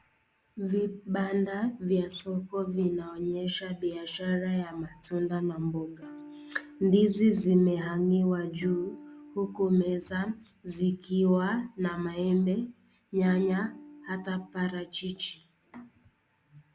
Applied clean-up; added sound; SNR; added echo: none; Electric guitar / Strum; 19 dB; none.